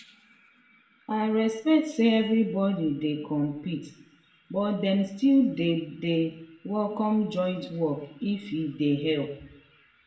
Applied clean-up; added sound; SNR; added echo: none; none; none; reverberation time 0.7 s.